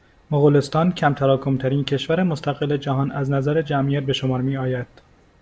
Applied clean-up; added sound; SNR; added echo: none; none; none; none.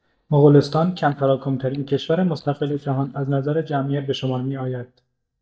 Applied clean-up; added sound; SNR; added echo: neural mask model DeepFilterNet 3.